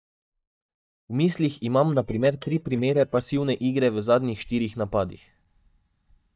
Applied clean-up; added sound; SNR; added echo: neural mask model DeepFilterNet 3.